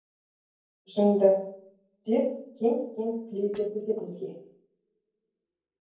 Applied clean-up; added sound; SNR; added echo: neural separator model SepFormer DNS4.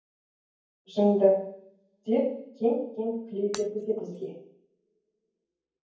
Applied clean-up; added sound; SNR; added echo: none; Shatter; 18 dB; reverberation time 0.9 s.